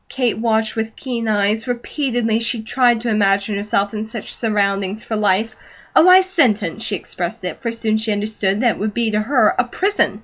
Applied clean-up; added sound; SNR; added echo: none; none; none; none.